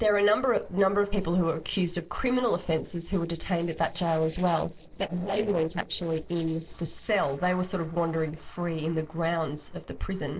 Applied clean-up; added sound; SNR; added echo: neural separator model SepFormer DNS4.